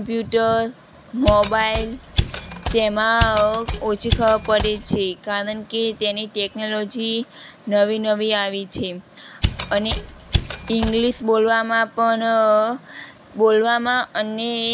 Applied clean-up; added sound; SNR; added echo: none; Mechanisms; 5 dB; none.